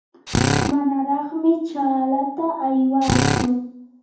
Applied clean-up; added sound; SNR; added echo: none; Drill; -1 dB; reverberation time 0.7 s.